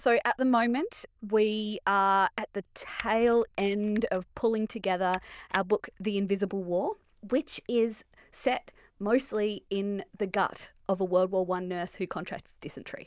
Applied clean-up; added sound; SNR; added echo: neural diffusion model UNIVERSE++.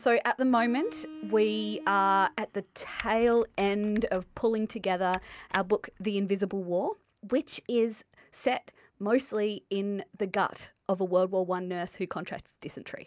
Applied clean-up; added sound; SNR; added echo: none; Bowed string instrument + Typing; 16 dB; none.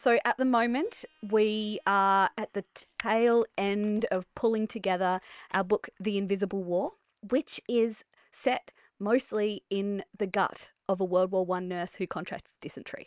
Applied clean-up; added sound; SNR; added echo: neural separator model SepFormer WHAM!.